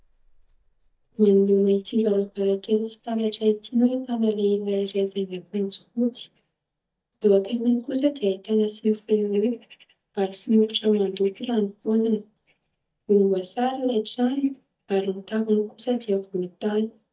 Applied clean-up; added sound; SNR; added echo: neural mask model DeepFilterNet 3.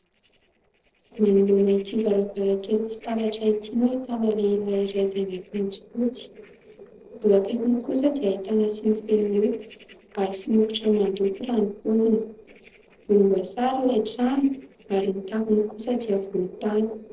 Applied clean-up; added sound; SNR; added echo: neural separator model SepFormer DNS4.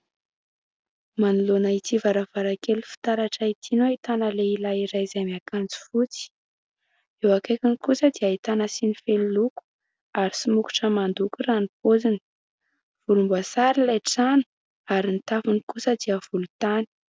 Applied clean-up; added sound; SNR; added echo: none; none; none; none.